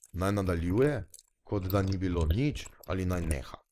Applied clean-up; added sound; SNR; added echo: neural mask model Resemble Enhance denoiser.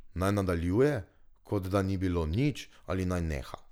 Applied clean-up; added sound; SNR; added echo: none; none; none; none.